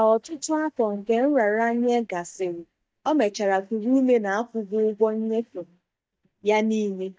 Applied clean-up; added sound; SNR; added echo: neural mask model DeepFilterNet 3.